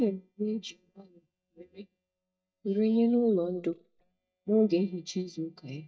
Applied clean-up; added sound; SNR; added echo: neural mask model DeepFilterNet 3.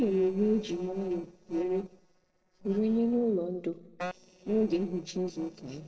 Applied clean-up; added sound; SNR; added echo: neural separator model SepFormer DNS4.